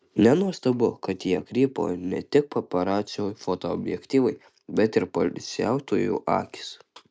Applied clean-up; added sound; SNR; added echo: none; none; none; none.